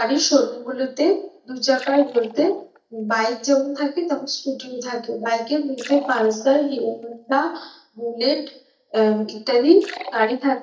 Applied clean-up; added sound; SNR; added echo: neural mask model DeepFilterNet 3.